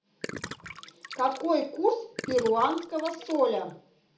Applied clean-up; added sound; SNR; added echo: none; Gurgling; 13 dB; reverberation time 0.4 s.